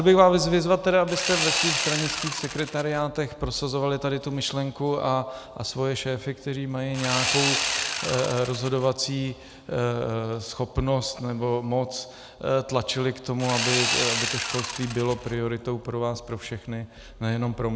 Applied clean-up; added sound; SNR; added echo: none; Sawing; 2 dB; none.